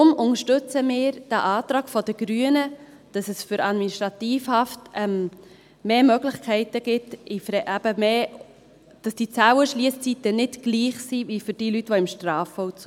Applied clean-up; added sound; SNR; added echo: none; none; none; none.